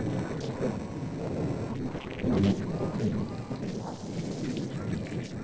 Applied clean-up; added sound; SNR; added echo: neural separator model SepFormer DNS4.